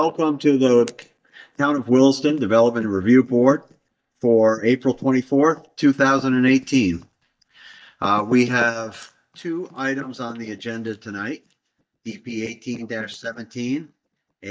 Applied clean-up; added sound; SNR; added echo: neural mask model DeepFilterNet 3.